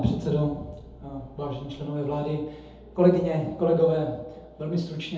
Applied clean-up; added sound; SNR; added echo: none; none; none; reverberation time 1.9 s.